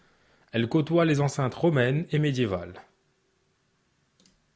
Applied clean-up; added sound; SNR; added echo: none; none; none; none.